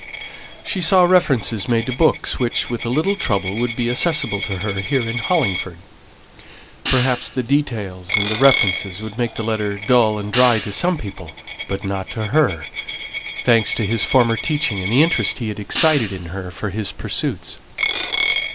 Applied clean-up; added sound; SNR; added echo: none; Hi-hat + Coin (dropping); 7 dB; none.